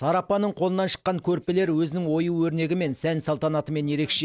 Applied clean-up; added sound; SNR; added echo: none; none; none; none.